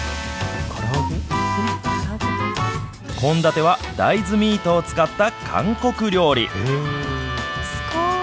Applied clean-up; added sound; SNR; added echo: none; none; none; none.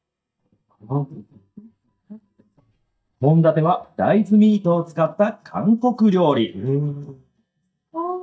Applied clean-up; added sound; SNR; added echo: neural mask model DeepFilterNet 3.